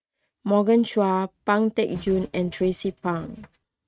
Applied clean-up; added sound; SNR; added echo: neural mask model RNNoise.